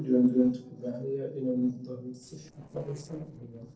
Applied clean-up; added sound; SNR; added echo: neural separator model SepFormer DNS4.